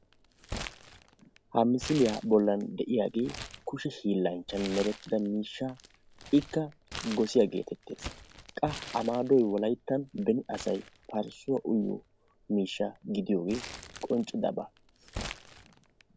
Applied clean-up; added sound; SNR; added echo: none; Crumpling, crinkling; 15 dB; none.